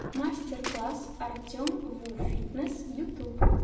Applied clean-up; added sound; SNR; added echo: none; Bicycle; 17 dB; reverberation time 0.7 s.